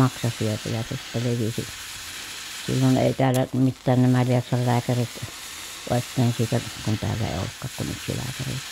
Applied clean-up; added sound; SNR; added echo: none; Fire; 13 dB; none.